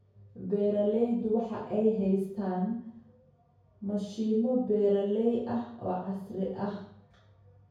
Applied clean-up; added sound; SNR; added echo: none; none; none; reverberation time 0.6 s.